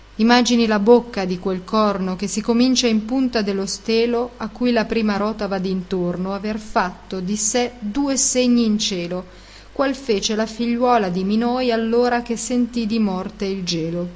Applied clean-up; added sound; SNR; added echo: none; none; none; none.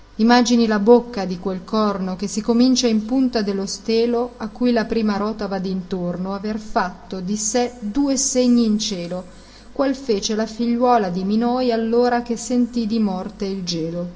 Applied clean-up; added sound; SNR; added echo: none; none; none; reverberation time 0.3 s.